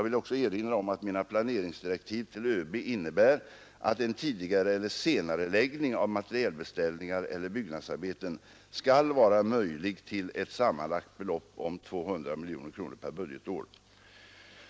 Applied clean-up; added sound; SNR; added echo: none; none; none; none.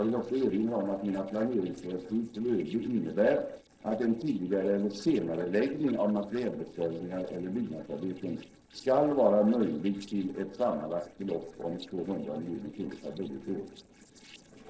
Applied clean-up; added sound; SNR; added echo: neural separator model SepFormer DNS4.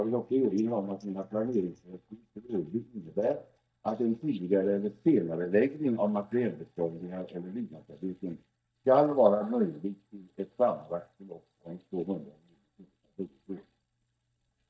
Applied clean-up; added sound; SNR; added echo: neural mask model DeepFilterNet 3.